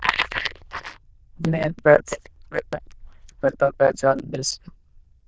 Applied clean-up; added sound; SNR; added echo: neural diffusion model UNIVERSE++.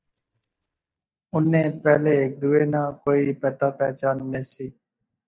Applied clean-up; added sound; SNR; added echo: neural mask model DeepFilterNet 3.